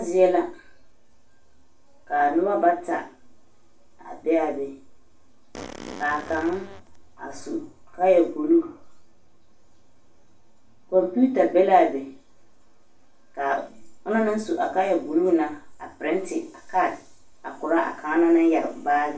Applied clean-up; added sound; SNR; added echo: none; Fart; 15 dB; reverberation time 0.3 s.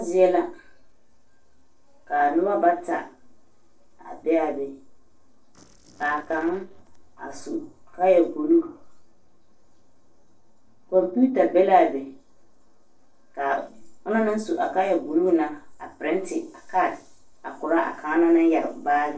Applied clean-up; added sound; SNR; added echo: neural separator model SepFormer DNS4.